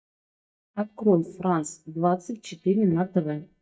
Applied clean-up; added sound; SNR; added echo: neural mask model DeepFilterNet 3.